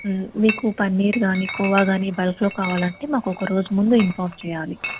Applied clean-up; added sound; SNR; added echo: none; Chatter / Chink, clink; 13 dB; none.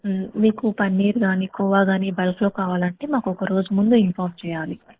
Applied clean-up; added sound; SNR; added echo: neural mask model Resemble Enhance denoiser.